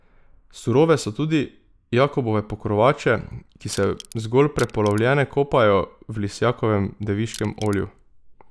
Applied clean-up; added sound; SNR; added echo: neural mask model Resemble Enhance denoiser.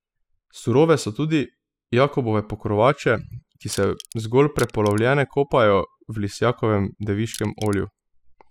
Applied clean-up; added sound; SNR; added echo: classical method spectral subtraction.